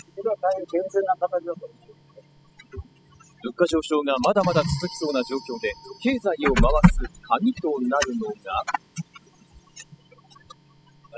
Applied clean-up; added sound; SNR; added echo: classical method spectral subtraction.